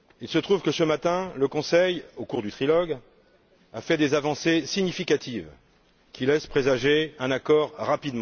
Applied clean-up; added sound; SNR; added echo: none; none; none; none.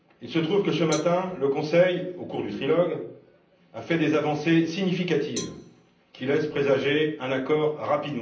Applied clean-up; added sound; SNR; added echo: none; Cowbell; 19 dB; reverberation time 0.6 s.